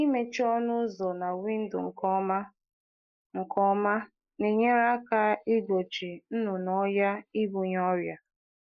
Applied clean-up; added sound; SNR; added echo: neural mask model Resemble Enhance denoiser.